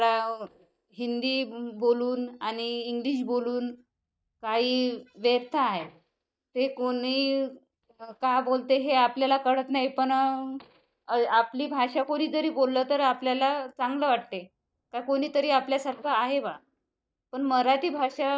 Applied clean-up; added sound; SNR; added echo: neural mask model DeepFilterNet 3.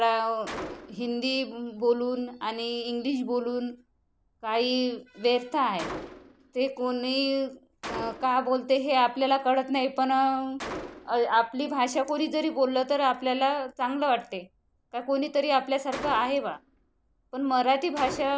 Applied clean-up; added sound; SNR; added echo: none; Gunshot, gunfire; 17 dB; none.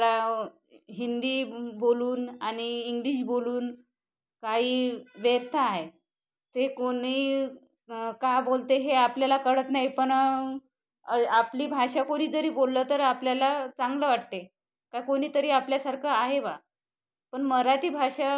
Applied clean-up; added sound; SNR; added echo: none; none; none; none.